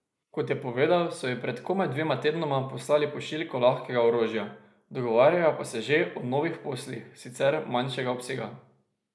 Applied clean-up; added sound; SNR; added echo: neural mask model Resemble Enhance denoiser.